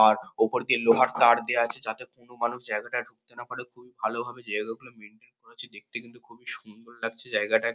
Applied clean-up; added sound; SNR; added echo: none; none; none; none.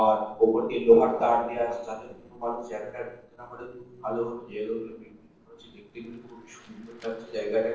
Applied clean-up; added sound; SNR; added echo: neural separator model SepFormer DNS4.